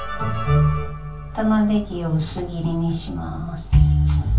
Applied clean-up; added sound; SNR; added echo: none; Mechanical fan; 17 dB; reverberation time 0.2 s.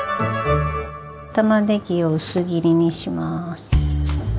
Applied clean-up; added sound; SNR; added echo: none; none; none; none.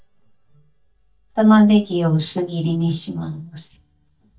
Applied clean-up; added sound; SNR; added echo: neural mask model DeepFilterNet 3.